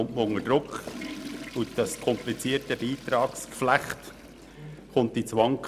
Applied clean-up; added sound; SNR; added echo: none; Toilet flush / Water; 16 dB; none.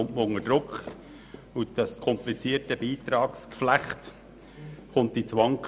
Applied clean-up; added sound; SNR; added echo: none; none; none; none.